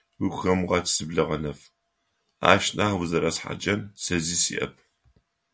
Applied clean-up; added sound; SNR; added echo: none; none; none; none.